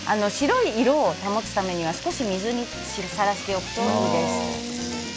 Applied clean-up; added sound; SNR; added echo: none; none; none; none.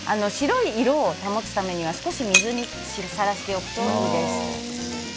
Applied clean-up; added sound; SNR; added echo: none; Shatter; 5 dB; none.